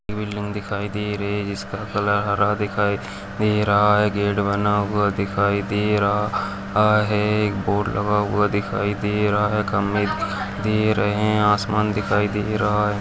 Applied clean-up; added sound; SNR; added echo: none; none; none; none.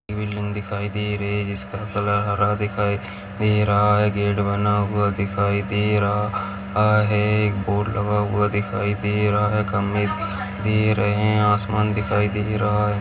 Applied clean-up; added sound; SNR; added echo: none; none; none; reverberation time 0.2 s.